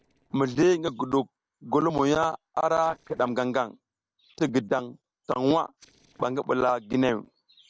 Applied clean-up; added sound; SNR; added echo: neural separator model SepFormer DNS4.